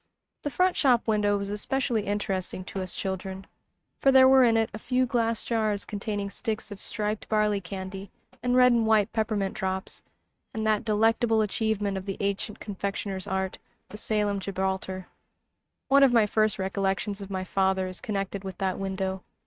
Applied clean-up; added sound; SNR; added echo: neural mask model RNNoise.